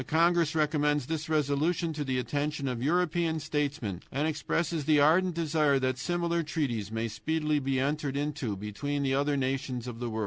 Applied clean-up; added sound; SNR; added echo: none; none; none; none.